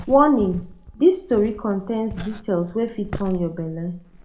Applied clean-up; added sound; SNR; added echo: none; Walk, footsteps; 15 dB; reverberation time 0.3 s.